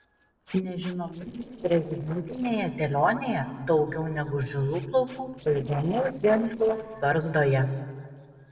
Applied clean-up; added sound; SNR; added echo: neural separator model SepFormer DNS4.